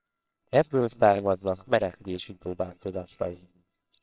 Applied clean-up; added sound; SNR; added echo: neural separator model SepFormer WHAMR!.